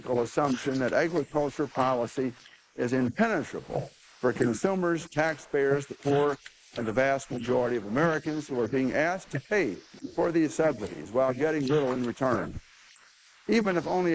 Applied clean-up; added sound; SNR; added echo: neural mask model Resemble Enhance denoiser.